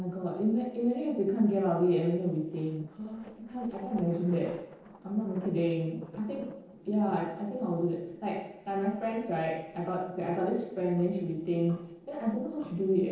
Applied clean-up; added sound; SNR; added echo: neural separator model SepFormer DNS4.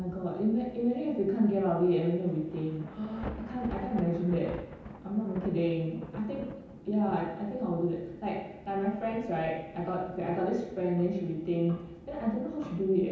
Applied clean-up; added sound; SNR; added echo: none; Thunder / Rain; 16 dB; reverberation time 0.9 s.